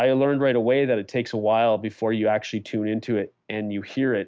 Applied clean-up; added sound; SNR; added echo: none; none; none; none.